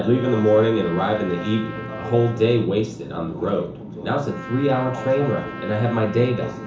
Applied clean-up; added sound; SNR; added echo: none; Trumpet; 16 dB; reverberation time 0.7 s.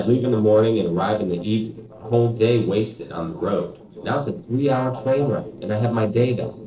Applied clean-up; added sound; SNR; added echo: neural separator model SepFormer DNS4.